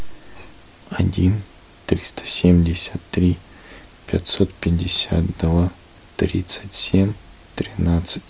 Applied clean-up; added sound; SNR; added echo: none; none; none; none.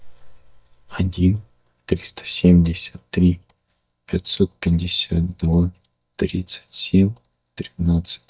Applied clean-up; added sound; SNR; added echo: neural mask model DeepFilterNet 3.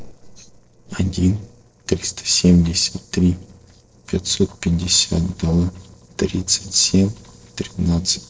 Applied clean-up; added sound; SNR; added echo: neural separator model SepFormer DNS4.